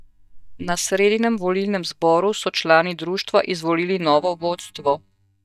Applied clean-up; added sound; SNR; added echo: neural mask model DeepFilterNet 3.